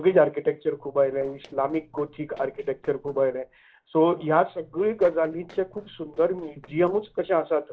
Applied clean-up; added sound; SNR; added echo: neural separator model SepFormer DNS4.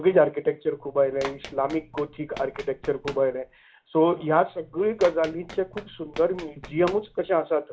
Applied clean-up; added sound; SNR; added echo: none; Run; 18 dB; reverberation time 0.2 s.